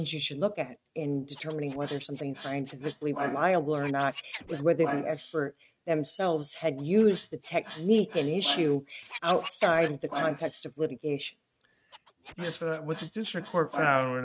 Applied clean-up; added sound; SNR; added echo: neural mask model RNNoise.